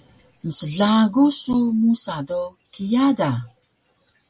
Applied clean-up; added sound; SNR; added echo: none; none; none; none.